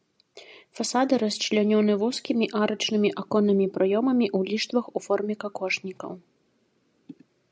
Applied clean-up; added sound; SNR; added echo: none; none; none; none.